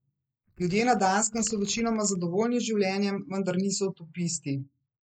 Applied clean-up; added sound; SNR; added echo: neural mask model Resemble Enhance denoiser.